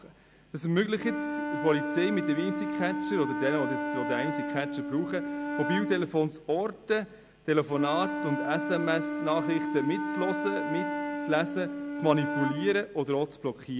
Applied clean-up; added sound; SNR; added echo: none; Wind instrument, woodwind instrument; 3 dB; none.